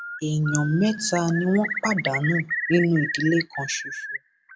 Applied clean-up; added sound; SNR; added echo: none; Bird; 7 dB; none.